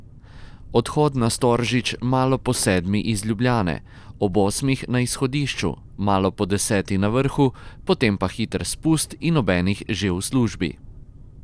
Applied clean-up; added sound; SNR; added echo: none; Boat, Water vehicle; 18 dB; none.